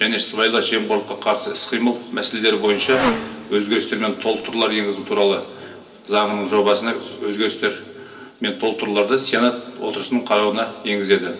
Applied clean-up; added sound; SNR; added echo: none; Motorcycle; 14 dB; reverberation time 0.3 s.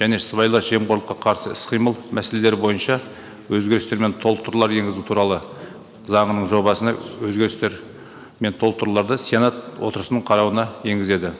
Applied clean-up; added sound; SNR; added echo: none; none; none; none.